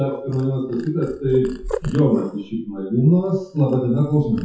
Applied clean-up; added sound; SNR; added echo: classical method WPE with log-MMSE.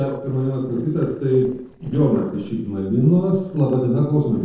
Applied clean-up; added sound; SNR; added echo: neural separator model SepFormer DNS4.